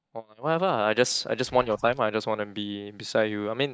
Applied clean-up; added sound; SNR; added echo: neural mask model DeepFilterNet 3.